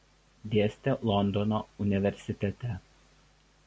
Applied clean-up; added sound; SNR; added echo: none; none; none; none.